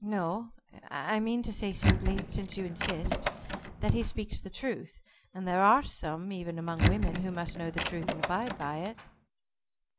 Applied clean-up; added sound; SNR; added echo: none; Door; 0 dB; none.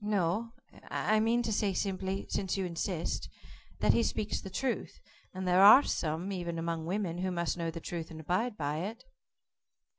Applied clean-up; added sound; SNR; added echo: none; none; none; none.